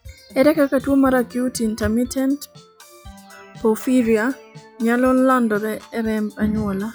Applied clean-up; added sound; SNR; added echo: classical method log-MMSE.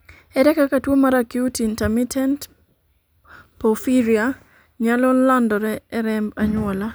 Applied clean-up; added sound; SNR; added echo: none; none; none; none.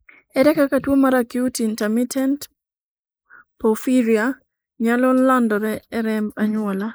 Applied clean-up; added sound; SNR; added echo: neural mask model Resemble Enhance denoiser.